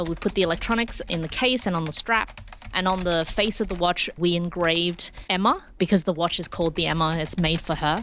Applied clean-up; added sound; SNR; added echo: none; Computer keyboard; 15 dB; none.